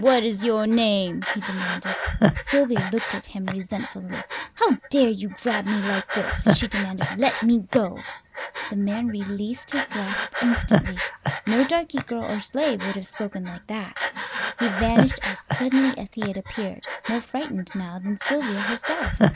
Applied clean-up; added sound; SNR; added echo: none; Breathing; 3 dB; none.